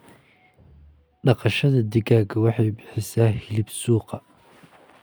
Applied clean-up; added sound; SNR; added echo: none; none; none; none.